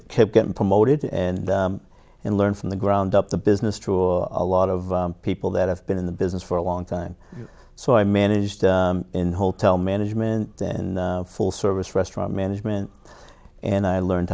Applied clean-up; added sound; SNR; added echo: none; none; none; none.